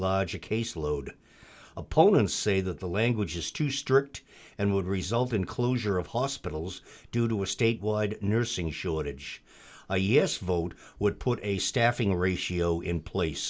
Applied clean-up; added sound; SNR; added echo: none; none; none; none.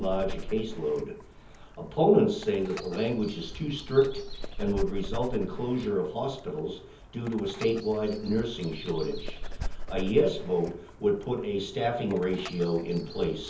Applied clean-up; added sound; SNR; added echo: none; Dog; 9 dB; reverberation time 0.7 s.